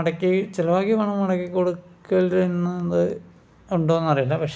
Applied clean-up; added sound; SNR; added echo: none; none; none; none.